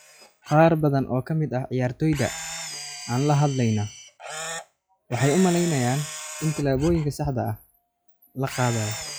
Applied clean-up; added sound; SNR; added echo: classical method log-MMSE.